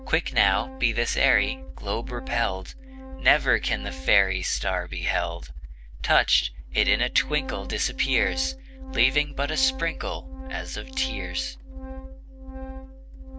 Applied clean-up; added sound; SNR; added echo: none; Organ; 16 dB; none.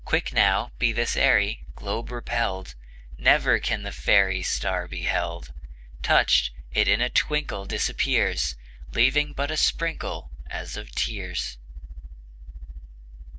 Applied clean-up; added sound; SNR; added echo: none; none; none; none.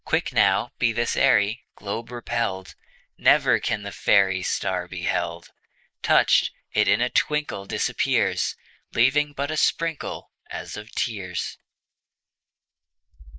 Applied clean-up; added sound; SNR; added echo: neural mask model Resemble Enhance denoiser.